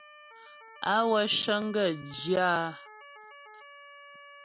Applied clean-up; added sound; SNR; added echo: none; Motor vehicle (road) / Siren; 19 dB; none.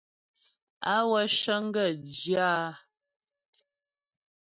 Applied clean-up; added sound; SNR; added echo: neural mask model DeepFilterNet 3.